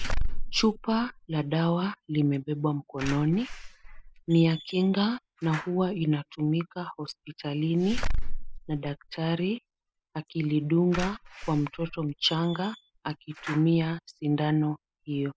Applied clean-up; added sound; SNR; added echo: classical method spectral subtraction.